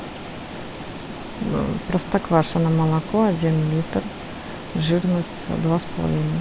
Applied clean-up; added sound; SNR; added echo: none; Water; 11 dB; none.